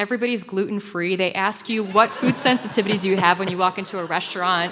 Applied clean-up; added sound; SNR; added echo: none; none; none; none.